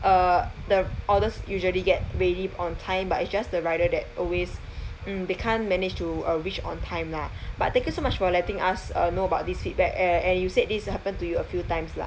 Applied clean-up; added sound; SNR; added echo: none; none; none; none.